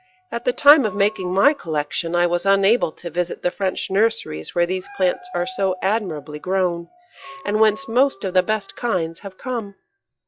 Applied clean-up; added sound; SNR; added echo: classical method log-MMSE.